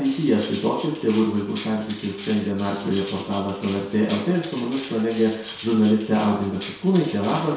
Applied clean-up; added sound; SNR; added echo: none; Cutlery, silverware; 17 dB; reverberation time 0.7 s.